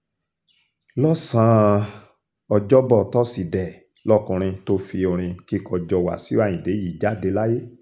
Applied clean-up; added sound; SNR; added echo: none; none; none; none.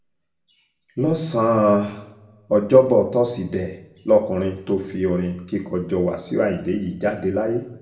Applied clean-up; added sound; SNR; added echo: none; none; none; reverberation time 0.6 s.